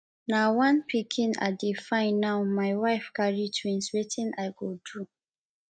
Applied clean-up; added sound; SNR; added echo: neural mask model DeepFilterNet 3.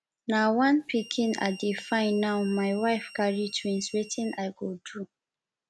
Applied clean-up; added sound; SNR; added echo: none; Harmonica; 19 dB; none.